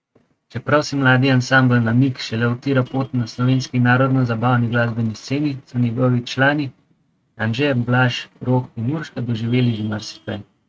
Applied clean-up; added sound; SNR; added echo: neural mask model RNNoise.